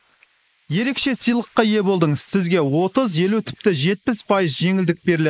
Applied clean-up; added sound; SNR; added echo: neural mask model Resemble Enhance denoiser.